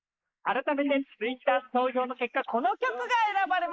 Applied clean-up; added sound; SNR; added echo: neural mask model Resemble Enhance denoiser.